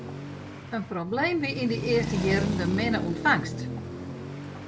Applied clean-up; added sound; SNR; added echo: none; Traffic noise, roadway noise; 4 dB; none.